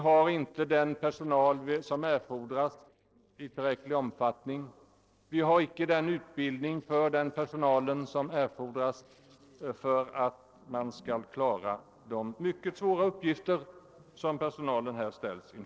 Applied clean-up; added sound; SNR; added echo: neural separator model SepFormer DNS4.